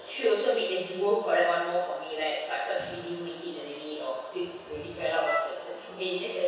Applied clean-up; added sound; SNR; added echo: none; Wind instrument, woodwind instrument; 4 dB; reverberation time 1.1 s.